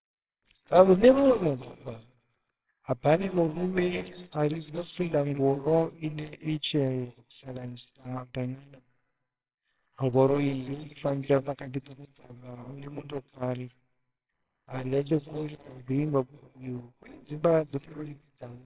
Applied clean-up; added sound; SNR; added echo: neural separator model SepFormer WHAMR!.